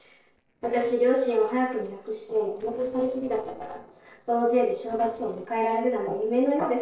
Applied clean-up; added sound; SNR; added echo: neural separator model SepFormer DNS4.